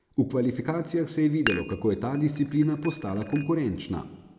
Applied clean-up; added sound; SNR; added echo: none; Dishes, pots, and pans; 12 dB; none.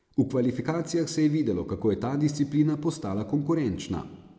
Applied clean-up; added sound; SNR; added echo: none; none; none; none.